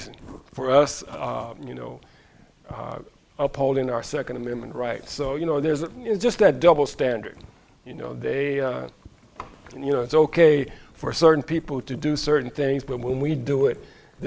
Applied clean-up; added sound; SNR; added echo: none; none; none; none.